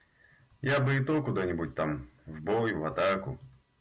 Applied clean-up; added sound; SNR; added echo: none; none; none; none.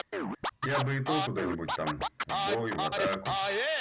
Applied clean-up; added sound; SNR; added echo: none; Scratching (performance technique); -1 dB; none.